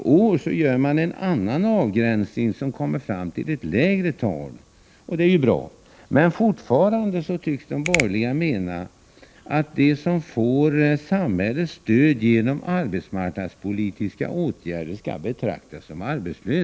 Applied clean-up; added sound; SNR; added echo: none; Finger snapping; 8 dB; none.